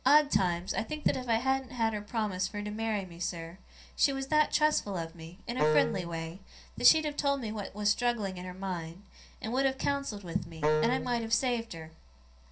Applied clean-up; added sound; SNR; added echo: none; Wind instrument, woodwind instrument; 0 dB; reverberation time 0.3 s.